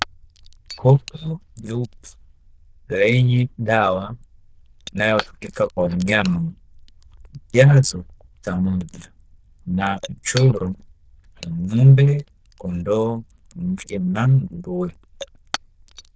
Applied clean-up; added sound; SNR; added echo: neural diffusion model UNIVERSE++.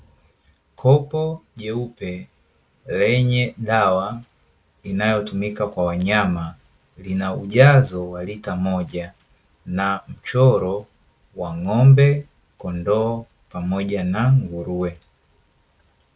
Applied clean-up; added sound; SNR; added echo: none; none; none; none.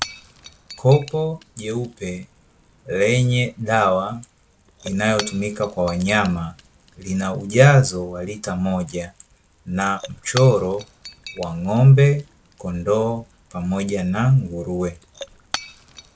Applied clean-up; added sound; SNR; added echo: none; Shatter / Crushing; 19 dB; none.